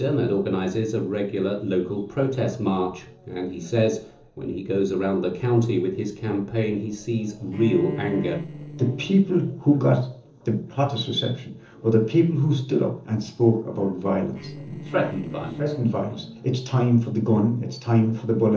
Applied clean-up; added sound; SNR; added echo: neural separator model SepFormer DNS4.